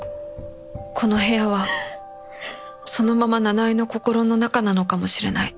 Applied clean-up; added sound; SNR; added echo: none; none; none; none.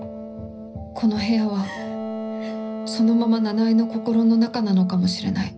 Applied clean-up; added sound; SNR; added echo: none; Wind instrument, woodwind instrument; 11 dB; reverberation time 0.5 s.